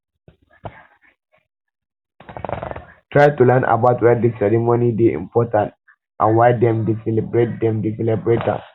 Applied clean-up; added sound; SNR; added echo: none; none; none; none.